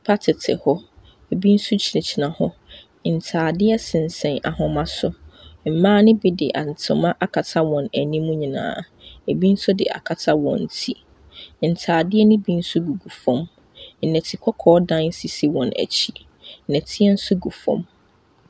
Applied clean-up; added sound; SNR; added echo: none; none; none; none.